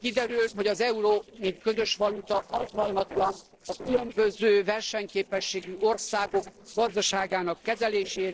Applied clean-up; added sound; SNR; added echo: neural separator model SepFormer DNS4.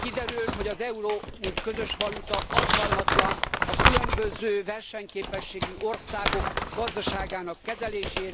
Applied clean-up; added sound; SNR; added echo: none; Crumpling, crinkling; -3 dB; none.